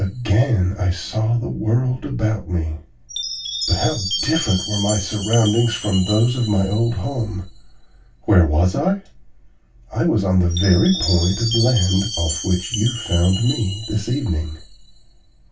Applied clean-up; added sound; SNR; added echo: none; Chime; 11 dB; reverberation time 0.2 s.